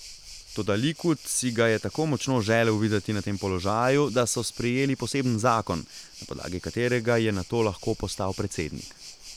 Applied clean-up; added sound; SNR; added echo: none; Waves, surf; 18 dB; none.